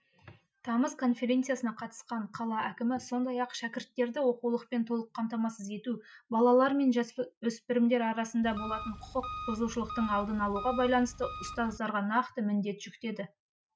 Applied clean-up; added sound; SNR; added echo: none; Engine; 10 dB; none.